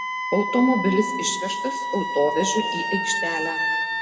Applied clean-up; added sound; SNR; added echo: none; Wind instrument, woodwind instrument; 2 dB; reverberation time 1.4 s.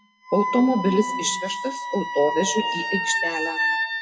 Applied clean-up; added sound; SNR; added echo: classical method WPE with log-MMSE.